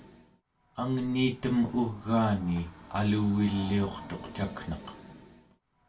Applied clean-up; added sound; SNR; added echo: none; Train; 18 dB; reverberation time 0.3 s.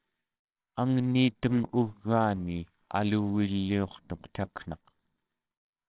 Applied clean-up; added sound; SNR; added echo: neural separator model SepFormer WHAMR!.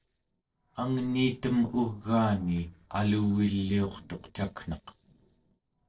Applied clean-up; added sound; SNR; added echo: neural separator model SepFormer DNS4.